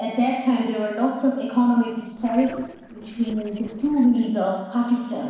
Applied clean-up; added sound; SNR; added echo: neural separator model SepFormer DNS4.